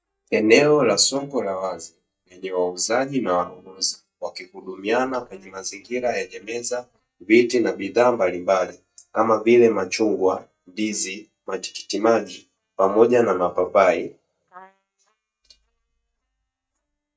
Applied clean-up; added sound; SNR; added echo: neural mask model DeepFilterNet 3.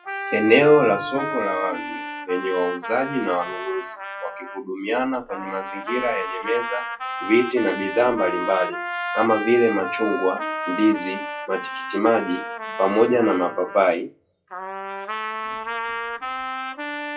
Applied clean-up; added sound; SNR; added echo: classical method WPE with log-MMSE.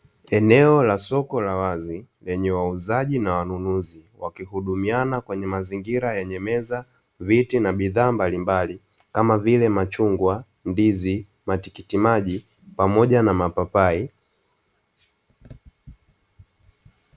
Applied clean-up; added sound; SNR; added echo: none; none; none; none.